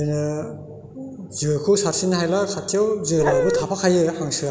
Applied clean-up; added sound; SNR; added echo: none; Dog; -1 dB; none.